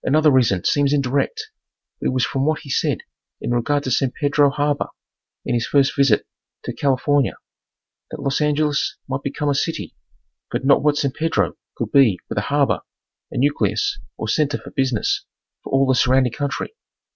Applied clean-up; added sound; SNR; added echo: none; none; none; none.